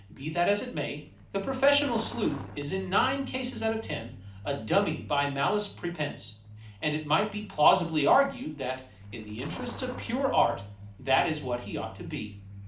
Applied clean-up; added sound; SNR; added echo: none; Truck; 16 dB; reverberation time 0.4 s.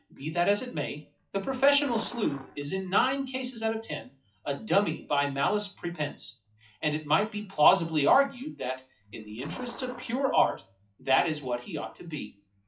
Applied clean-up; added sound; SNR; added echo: classical method WPE with log-MMSE.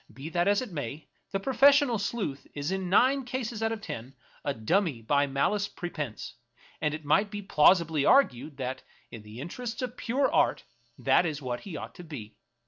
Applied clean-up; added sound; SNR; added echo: none; none; none; none.